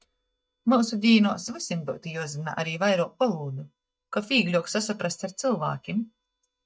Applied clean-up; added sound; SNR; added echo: neural mask model DeepFilterNet 3.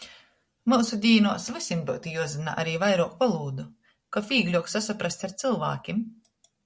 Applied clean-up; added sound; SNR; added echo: none; none; none; none.